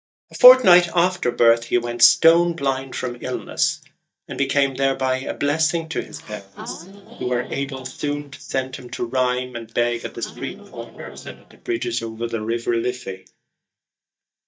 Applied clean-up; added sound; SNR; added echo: neural mask model DeepFilterNet 3.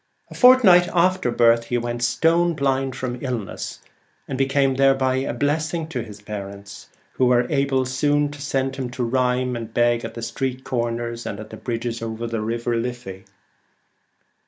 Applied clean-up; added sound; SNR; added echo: none; none; none; none.